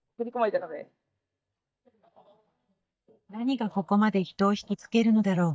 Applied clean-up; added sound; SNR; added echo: neural mask model DeepFilterNet 3.